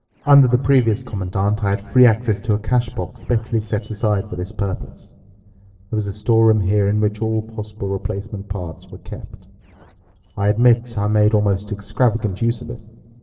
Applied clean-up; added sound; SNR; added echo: neural separator model SepFormer DNS4.